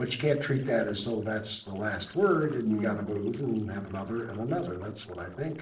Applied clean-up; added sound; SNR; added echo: neural separator model SepFormer DNS4.